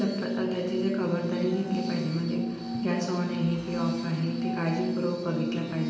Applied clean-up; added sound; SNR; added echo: none; Glass; 4 dB; reverberation time 0.8 s.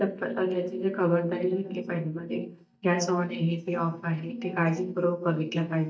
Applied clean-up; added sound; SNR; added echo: neural mask model DeepFilterNet 3.